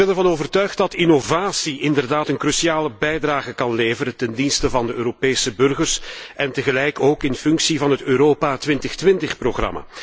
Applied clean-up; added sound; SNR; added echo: none; none; none; none.